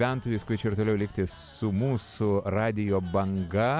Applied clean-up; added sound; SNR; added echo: none; none; none; none.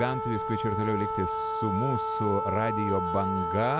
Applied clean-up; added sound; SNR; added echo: none; Wind instrument, woodwind instrument; 1 dB; none.